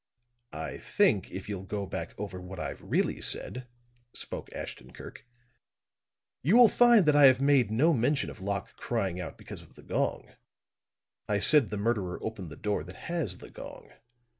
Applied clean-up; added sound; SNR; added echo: none; none; none; none.